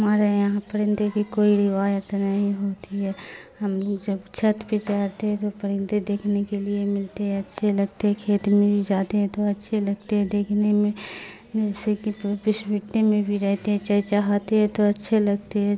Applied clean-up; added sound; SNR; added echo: none; none; none; none.